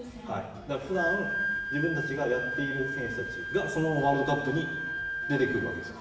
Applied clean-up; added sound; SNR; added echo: none; Wind instrument, woodwind instrument; 3 dB; reverberation time 0.9 s.